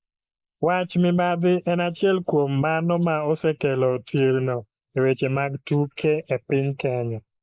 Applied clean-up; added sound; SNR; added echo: neural mask model Resemble Enhance denoiser.